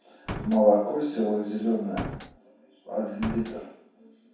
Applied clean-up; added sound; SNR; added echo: none; Slam; 8 dB; reverberation time 0.7 s.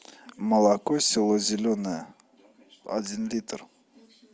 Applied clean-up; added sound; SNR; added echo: none; none; none; none.